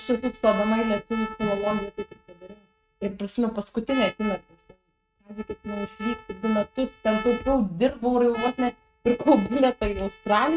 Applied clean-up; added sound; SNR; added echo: neural mask model RNNoise.